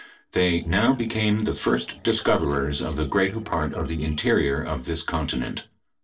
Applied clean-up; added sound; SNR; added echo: neural separator model SepFormer DNS4.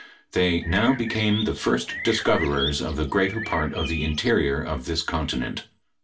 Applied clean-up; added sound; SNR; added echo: none; Bird; 10 dB; reverberation time 0.2 s.